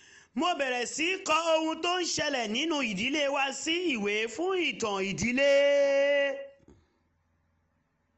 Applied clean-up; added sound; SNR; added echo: none; none; none; none.